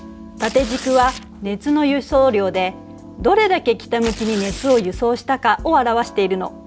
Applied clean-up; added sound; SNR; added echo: none; Tearing; 16 dB; none.